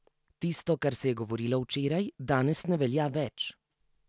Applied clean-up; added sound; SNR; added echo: none; none; none; none.